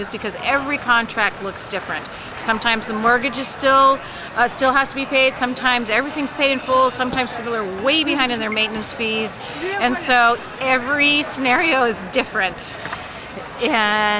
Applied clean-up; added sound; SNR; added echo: none; none; none; none.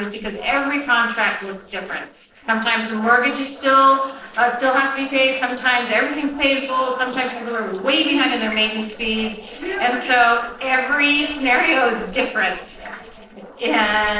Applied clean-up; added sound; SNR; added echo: neural separator model SepFormer DNS4.